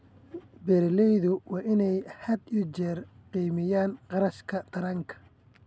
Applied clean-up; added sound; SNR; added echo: none; none; none; none.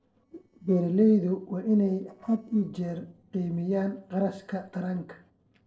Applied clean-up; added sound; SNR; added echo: neural separator model SepFormer DNS4.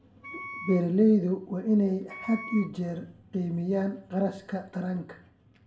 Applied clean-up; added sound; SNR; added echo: none; Wind instrument, woodwind instrument; 14 dB; reverberation time 0.4 s.